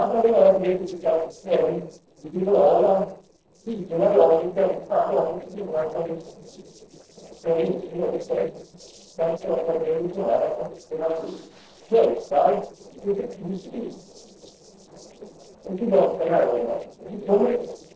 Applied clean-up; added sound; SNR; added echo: neural separator model SepFormer DNS4.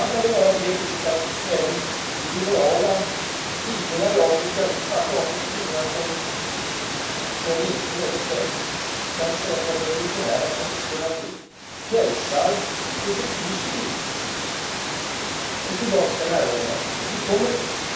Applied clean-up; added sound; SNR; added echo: none; Water; 2 dB; reverberation time 0.7 s.